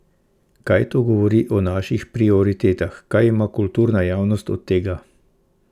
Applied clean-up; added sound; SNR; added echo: none; none; none; none.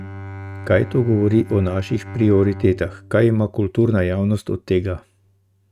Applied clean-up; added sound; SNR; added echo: neural mask model RNNoise.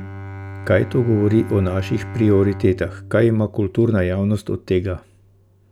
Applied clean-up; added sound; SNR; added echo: none; Bowed string instrument; 14 dB; none.